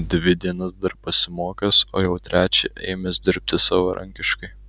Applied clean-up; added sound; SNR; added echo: none; none; none; none.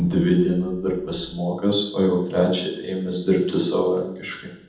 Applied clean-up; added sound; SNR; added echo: none; none; none; reverberation time 0.8 s.